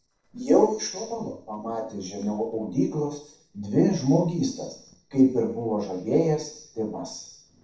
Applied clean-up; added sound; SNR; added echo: neural separator model SepFormer DNS4.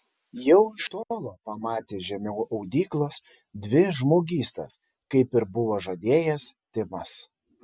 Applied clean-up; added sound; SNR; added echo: none; none; none; none.